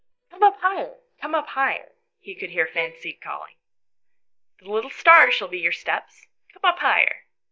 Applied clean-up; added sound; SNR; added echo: neural mask model DeepFilterNet 3.